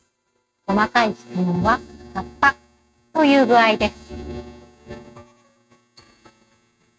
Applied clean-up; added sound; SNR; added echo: neural mask model RNNoise.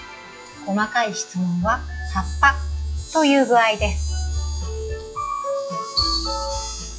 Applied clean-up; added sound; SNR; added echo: classical method log-MMSE.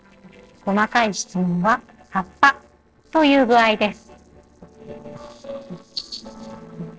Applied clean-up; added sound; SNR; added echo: neural separator model SepFormer DNS4.